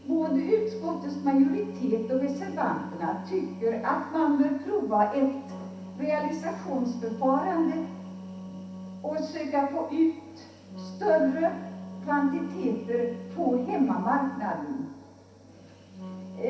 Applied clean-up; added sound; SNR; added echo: none; Wind instrument, woodwind instrument; 13 dB; reverberation time 0.7 s.